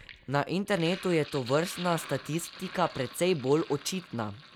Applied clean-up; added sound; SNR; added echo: none; Sink (filling or washing); 16 dB; none.